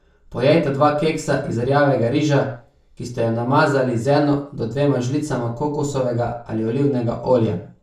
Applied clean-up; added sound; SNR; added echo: none; none; none; reverberation time 0.4 s.